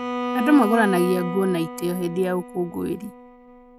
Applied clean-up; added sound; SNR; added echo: none; Bowed string instrument; 7 dB; none.